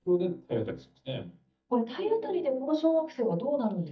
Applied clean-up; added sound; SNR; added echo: neural mask model DeepFilterNet 3.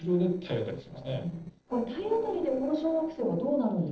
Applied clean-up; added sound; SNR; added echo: neural separator model SepFormer DNS4.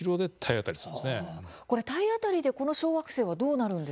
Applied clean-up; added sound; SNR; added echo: none; none; none; none.